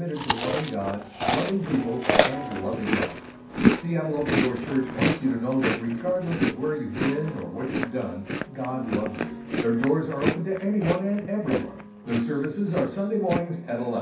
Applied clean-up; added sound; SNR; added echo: none; Chewing, mastication; 2 dB; reverberation time 0.6 s.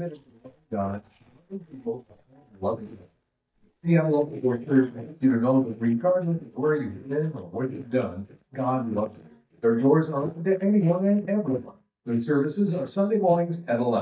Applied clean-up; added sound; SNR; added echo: neural mask model DeepFilterNet 3.